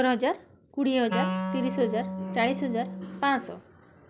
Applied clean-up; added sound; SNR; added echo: none; Wind instrument, woodwind instrument; 5 dB; none.